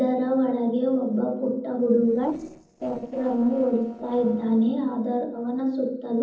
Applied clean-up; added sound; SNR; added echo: neural separator model SepFormer DNS4.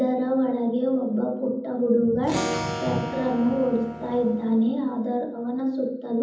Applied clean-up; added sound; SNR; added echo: none; Acoustic guitar / Strum; 9 dB; reverberation time 0.8 s.